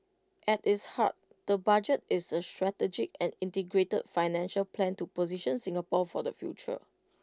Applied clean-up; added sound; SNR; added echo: none; none; none; none.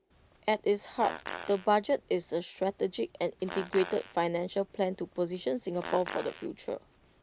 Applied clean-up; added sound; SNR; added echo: none; Fart; 14 dB; none.